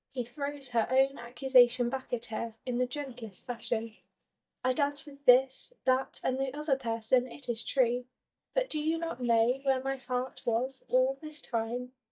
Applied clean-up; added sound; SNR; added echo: neural mask model DeepFilterNet 3.